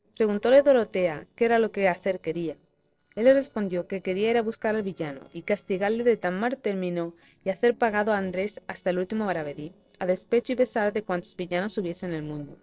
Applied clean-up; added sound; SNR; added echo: neural separator model SepFormer DNS4.